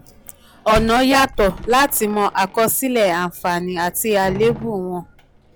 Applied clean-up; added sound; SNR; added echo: none; Slam; 14 dB; none.